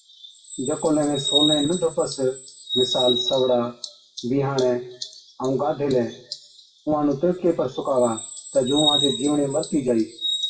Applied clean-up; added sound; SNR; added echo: classical method WPE with log-MMSE.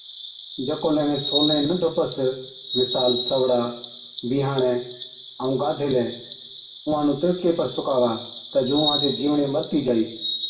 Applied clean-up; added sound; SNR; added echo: none; Bird vocalization, bird call, bird song; 4 dB; reverberation time 0.7 s.